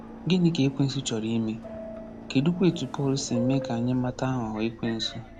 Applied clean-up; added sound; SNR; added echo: none; Subway, metro, underground; 13 dB; none.